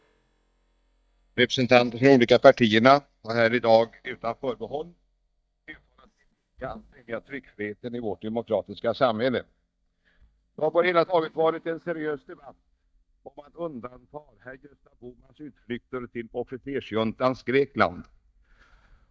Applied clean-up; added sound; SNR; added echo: neural mask model DeepFilterNet 3.